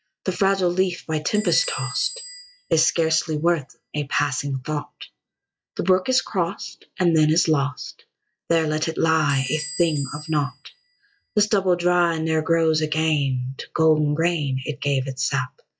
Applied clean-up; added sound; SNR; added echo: classical method log-MMSE.